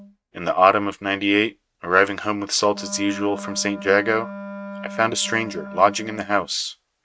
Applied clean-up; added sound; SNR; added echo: neural mask model RNNoise.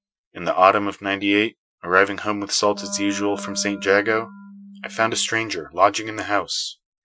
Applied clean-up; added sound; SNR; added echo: classical method Wiener filter.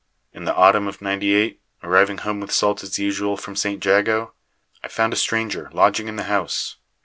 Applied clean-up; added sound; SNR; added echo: none; none; none; none.